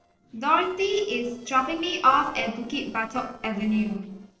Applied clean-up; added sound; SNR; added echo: neural separator model SepFormer DNS4.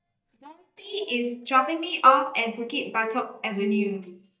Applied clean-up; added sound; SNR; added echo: neural mask model DeepFilterNet 3.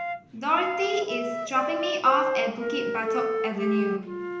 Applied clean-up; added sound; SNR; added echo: none; Wind instrument, woodwind instrument; 2 dB; reverberation time 0.9 s.